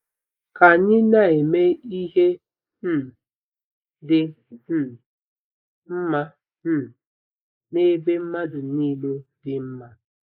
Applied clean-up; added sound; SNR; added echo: neural mask model Resemble Enhance denoiser.